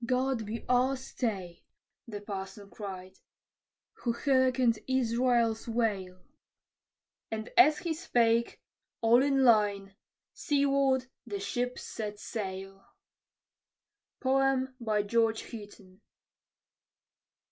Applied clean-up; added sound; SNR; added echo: none; none; none; none.